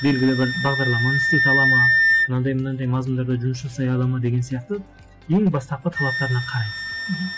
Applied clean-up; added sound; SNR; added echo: none; Wind instrument, woodwind instrument; 1 dB; none.